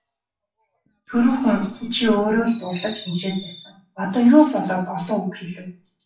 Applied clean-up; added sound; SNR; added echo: classical method WPE with log-MMSE.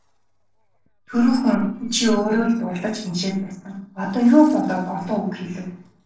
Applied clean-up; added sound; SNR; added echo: neural separator model SepFormer DNS4.